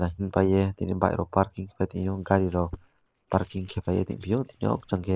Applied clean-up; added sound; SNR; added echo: neural mask model Resemble Enhance denoiser.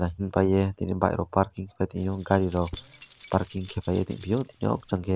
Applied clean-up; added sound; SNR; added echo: none; Keys jangling; 16 dB; none.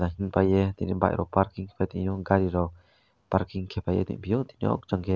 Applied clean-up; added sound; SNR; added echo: none; none; none; none.